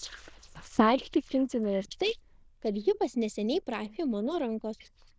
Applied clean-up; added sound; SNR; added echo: neural diffusion model UNIVERSE++.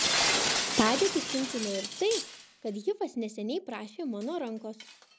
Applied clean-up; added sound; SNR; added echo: none; Shatter; 1 dB; none.